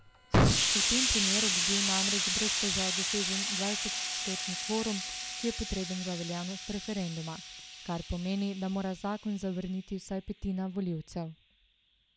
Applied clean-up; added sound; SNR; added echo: none; Explosion; -3 dB; none.